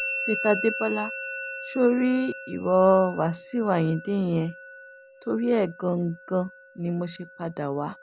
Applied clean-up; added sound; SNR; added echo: none; Musical instrument; 11 dB; none.